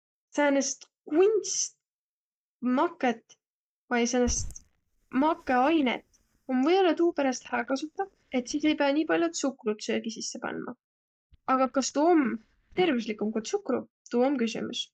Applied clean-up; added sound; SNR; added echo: neural mask model DeepFilterNet 3.